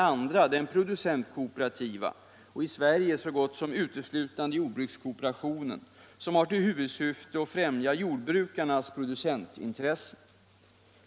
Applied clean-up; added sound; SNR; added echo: none; none; none; none.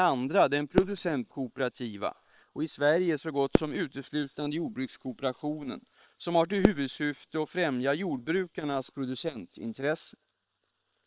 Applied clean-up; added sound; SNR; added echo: neural separator model SepFormer WHAM!.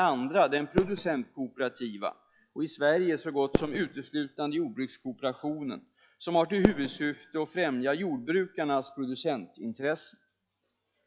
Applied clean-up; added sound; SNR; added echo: classical method log-MMSE.